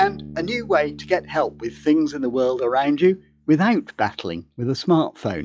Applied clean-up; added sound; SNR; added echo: classical method log-MMSE.